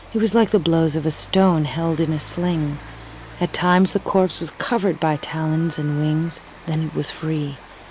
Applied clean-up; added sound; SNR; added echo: none; Wind instrument, woodwind instrument + Rain; 19 dB; none.